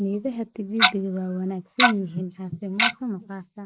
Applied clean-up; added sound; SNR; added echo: neural mask model Resemble Enhance denoiser.